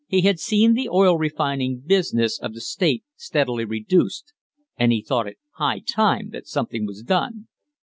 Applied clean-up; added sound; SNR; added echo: none; none; none; none.